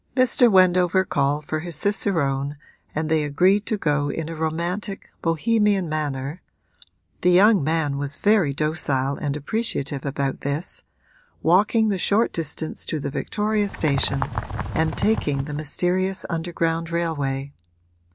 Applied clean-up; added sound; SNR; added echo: none; Bird; 6 dB; none.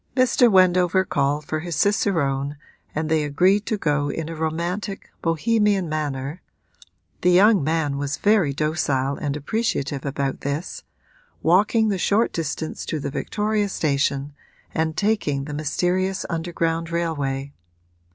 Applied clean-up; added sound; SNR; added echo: none; none; none; none.